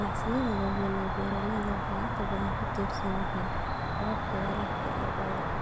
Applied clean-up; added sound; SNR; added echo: none; Cricket; -3 dB; none.